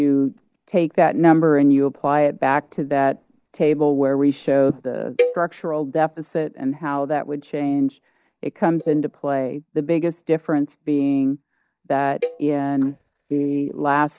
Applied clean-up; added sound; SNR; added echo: neural mask model DeepFilterNet 3.